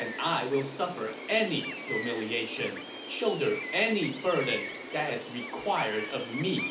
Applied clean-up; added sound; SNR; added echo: none; Gull, seagull; 8 dB; reverberation time 0.4 s.